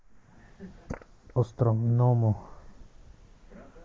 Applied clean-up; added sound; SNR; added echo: neural mask model Resemble Enhance denoiser.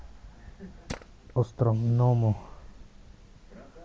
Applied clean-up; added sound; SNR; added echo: none; Tools; 18 dB; none.